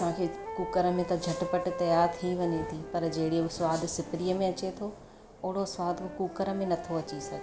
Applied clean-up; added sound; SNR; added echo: none; Wind instrument, woodwind instrument; 11 dB; none.